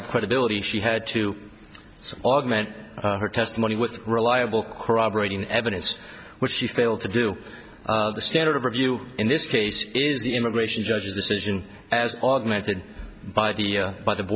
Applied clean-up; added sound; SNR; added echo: none; none; none; none.